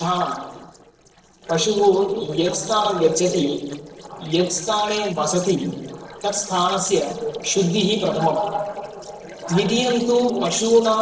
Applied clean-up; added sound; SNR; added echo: neural separator model SepFormer DNS4.